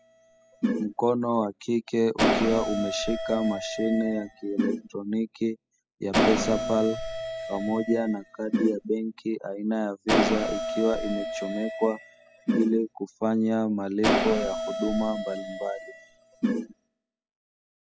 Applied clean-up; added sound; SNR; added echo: classical method spectral subtraction.